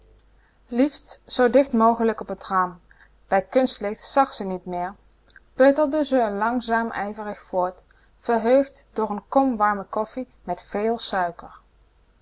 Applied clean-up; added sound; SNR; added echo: none; none; none; none.